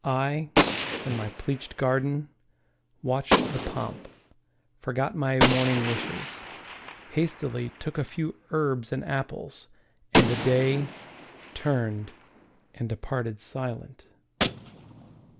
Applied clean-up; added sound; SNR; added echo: none; Gunshot, gunfire; 1 dB; none.